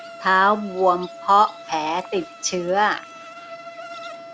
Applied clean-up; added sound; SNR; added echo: none; Insect + Wind instrument, woodwind instrument; 16 dB; none.